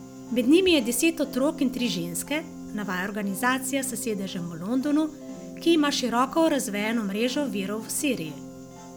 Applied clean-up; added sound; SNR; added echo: none; Piano; 13 dB; none.